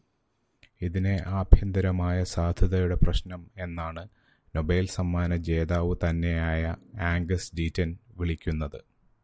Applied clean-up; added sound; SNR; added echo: none; none; none; none.